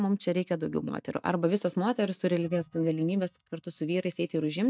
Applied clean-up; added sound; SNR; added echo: neural mask model DeepFilterNet 3.